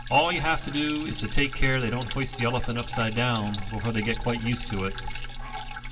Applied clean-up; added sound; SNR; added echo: none; Drip; 11 dB; reverberation time 1.7 s.